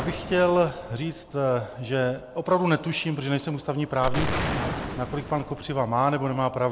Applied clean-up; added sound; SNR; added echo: none; Explosion; 8 dB; none.